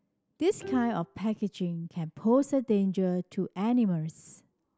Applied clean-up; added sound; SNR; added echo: none; Bowed string instrument; 18 dB; none.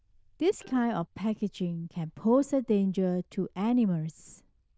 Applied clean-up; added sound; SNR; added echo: neural diffusion model UNIVERSE++.